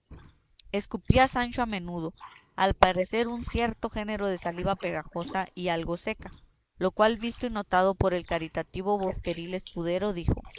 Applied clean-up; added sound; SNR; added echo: neural mask model Resemble Enhance denoiser.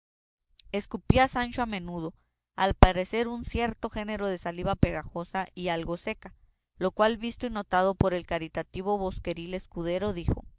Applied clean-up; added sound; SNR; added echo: none; none; none; none.